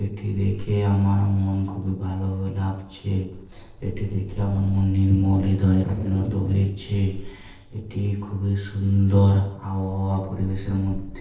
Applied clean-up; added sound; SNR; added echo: neural separator model SepFormer DNS4.